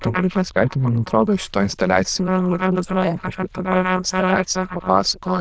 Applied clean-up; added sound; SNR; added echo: neural diffusion model UNIVERSE++.